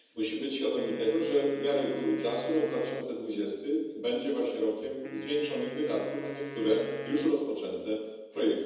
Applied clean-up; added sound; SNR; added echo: none; Wind instrument, woodwind instrument; 16 dB; reverberation time 1.1 s.